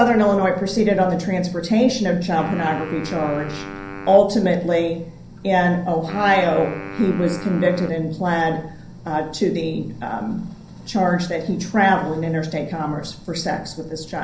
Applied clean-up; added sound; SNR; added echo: none; Wind instrument, woodwind instrument; 15 dB; reverberation time 0.6 s.